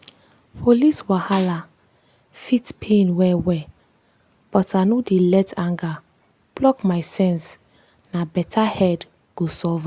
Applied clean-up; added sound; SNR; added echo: none; Snare drum; 13 dB; none.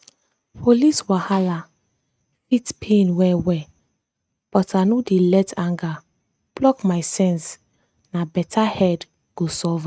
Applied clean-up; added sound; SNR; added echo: neural mask model RNNoise.